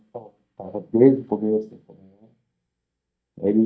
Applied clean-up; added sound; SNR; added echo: neural mask model DeepFilterNet 3.